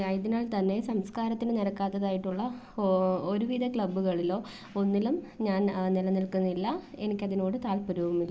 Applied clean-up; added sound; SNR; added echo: none; none; none; none.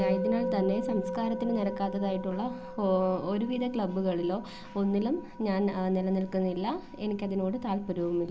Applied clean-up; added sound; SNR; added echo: none; Musical instrument; 8 dB; none.